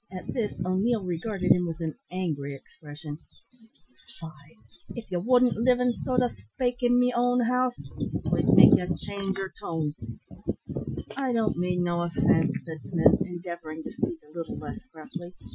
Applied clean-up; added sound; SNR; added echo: classical method Wiener filter.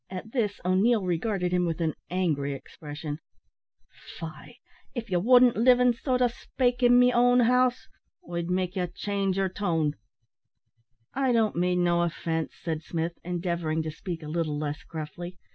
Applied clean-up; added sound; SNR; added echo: none; none; none; none.